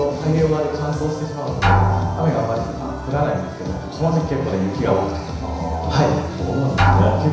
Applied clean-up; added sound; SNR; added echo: none; Drum; 3 dB; reverberation time 1.0 s.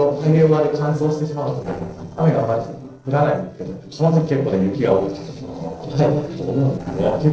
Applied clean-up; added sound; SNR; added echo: neural separator model SepFormer DNS4.